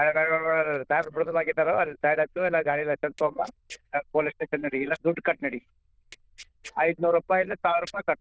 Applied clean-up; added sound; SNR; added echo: neural diffusion model UNIVERSE++.